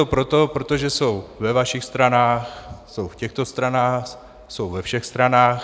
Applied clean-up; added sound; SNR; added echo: none; none; none; none.